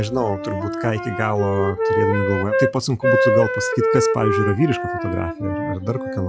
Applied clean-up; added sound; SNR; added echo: classical method log-MMSE.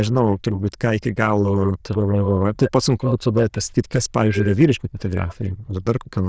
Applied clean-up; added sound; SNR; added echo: neural diffusion model UNIVERSE++.